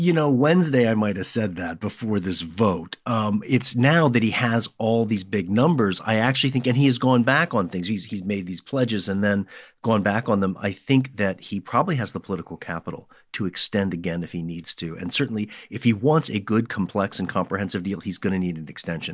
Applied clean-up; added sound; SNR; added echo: none; none; none; none.